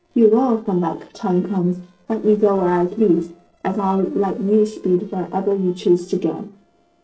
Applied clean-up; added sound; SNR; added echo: neural separator model SepFormer DNS4.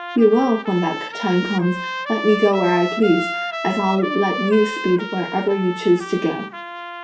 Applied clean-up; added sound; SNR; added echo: none; Trumpet; 9 dB; reverberation time 0.3 s.